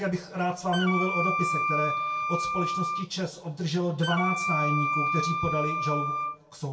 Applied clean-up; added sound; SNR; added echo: none; Wind instrument, woodwind instrument; 0 dB; reverberation time 0.2 s.